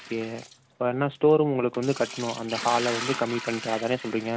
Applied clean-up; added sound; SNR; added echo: none; Liquid; 12 dB; none.